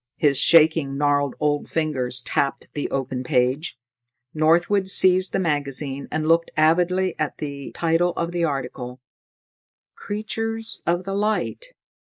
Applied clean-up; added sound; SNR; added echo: neural mask model Resemble Enhance denoiser.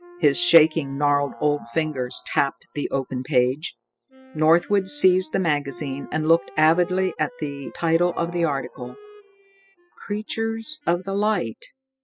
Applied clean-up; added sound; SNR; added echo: classical method spectral subtraction.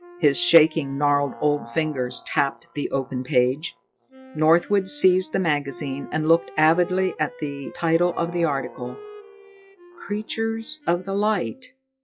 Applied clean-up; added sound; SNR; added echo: classical method log-MMSE.